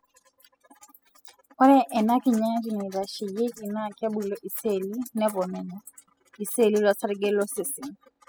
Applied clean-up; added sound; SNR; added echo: classical method spectral subtraction.